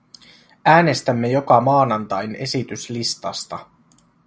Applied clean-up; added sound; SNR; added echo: none; none; none; none.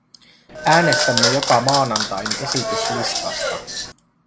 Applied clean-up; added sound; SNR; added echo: none; Applause / Clapping; 0 dB; none.